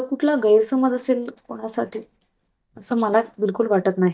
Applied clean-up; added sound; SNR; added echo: neural mask model DeepFilterNet 3.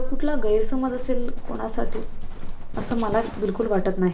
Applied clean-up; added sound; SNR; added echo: none; Livestock, farm animals, working animals; -3 dB; reverberation time 0.6 s.